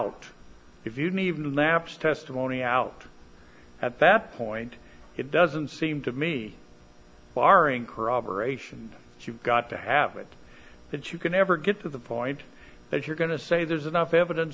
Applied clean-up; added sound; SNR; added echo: none; none; none; none.